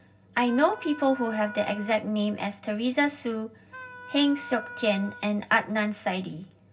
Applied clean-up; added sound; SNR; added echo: none; Wind instrument, woodwind instrument; 15 dB; reverberation time 0.4 s.